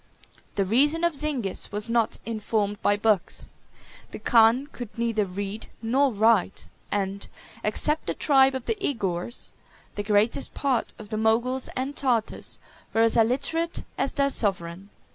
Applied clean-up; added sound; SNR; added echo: none; none; none; none.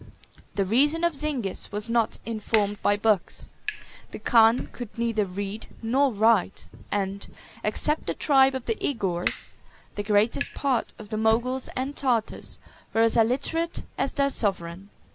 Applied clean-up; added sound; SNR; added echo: none; Fire; 14 dB; none.